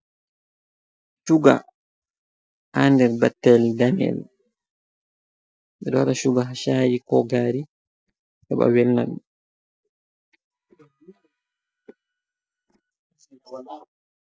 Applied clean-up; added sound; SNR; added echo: neural mask model DeepFilterNet 3.